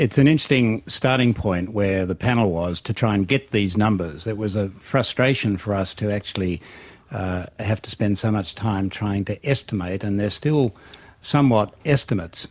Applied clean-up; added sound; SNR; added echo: none; none; none; none.